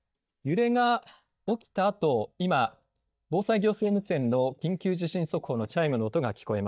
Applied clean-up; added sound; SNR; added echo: neural mask model DeepFilterNet 3.